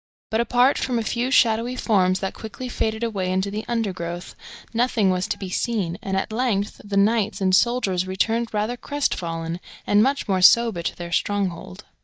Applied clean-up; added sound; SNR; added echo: neural mask model DeepFilterNet 3.